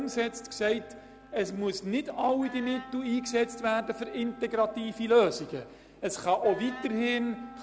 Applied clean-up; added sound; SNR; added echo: none; Wind instrument, woodwind instrument; 19 dB; none.